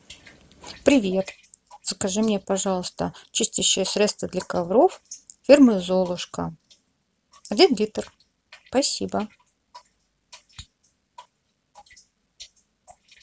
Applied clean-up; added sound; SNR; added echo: none; none; none; none.